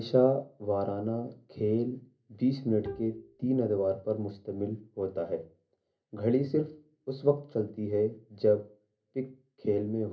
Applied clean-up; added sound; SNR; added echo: none; Bowed string instrument; 14 dB; reverberation time 0.3 s.